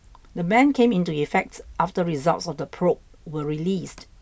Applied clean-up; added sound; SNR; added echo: none; none; none; none.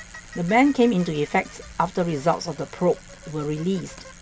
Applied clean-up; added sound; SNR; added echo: none; Bicycle; 20 dB; none.